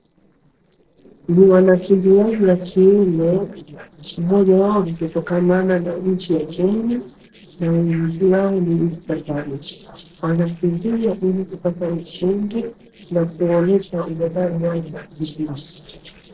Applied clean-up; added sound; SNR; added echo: neural separator model SepFormer DNS4.